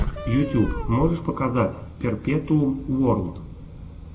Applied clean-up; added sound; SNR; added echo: none; Wind instrument, woodwind instrument; 16 dB; reverberation time 1.2 s.